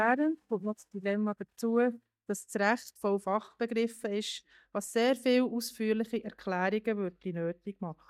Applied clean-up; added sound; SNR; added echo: neural mask model DeepFilterNet 3.